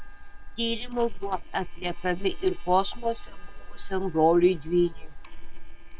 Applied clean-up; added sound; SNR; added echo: neural separator model SepFormer WHAM!.